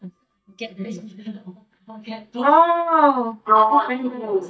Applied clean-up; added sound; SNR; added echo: neural mask model DeepFilterNet 3.